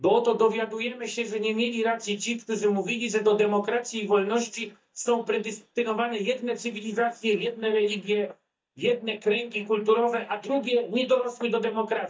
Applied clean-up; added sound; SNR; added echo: neural mask model DeepFilterNet 3.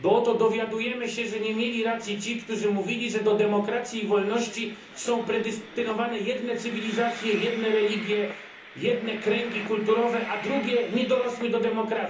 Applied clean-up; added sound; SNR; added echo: none; Train; 16 dB; reverberation time 0.8 s.